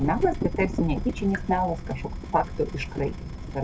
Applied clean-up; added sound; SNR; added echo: none; Drip / Water tap, faucet; 4 dB; none.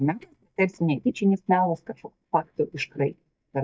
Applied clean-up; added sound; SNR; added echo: neural mask model DeepFilterNet 3.